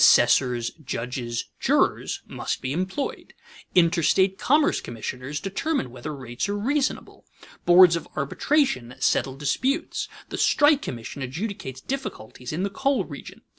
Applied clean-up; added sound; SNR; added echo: none; none; none; none.